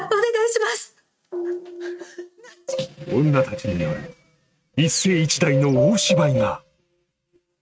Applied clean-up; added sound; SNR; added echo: neural mask model RNNoise.